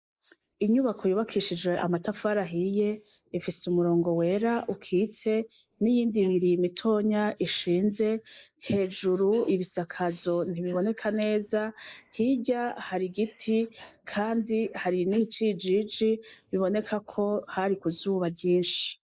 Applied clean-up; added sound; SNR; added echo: neural mask model Resemble Enhance denoiser.